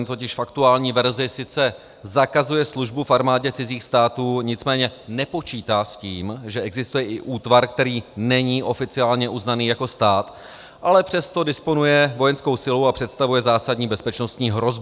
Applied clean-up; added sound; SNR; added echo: none; none; none; none.